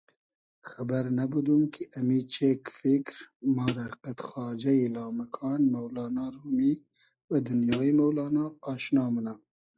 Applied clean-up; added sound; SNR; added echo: classical method log-MMSE.